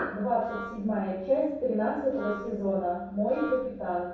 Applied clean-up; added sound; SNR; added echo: none; Wind instrument, woodwind instrument; 14 dB; reverberation time 0.7 s.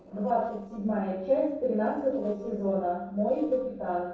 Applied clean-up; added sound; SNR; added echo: neural separator model SepFormer DNS4.